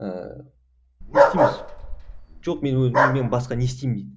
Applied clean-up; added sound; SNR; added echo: none; Bark; -4 dB; none.